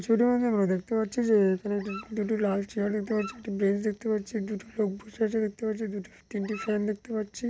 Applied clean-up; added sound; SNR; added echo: none; Dog; 19 dB; none.